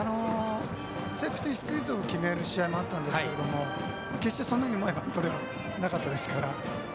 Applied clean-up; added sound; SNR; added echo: none; Trumpet; 18 dB; none.